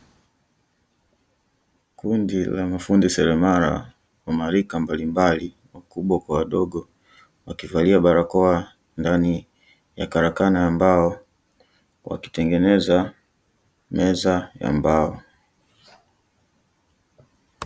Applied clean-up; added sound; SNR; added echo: none; none; none; none.